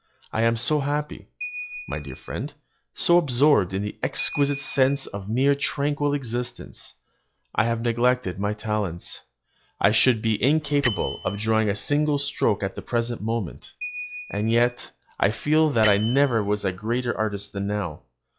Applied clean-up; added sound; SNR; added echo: classical method log-MMSE.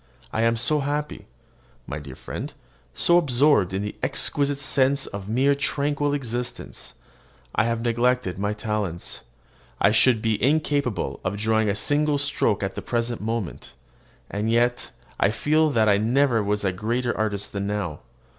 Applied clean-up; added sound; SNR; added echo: none; none; none; none.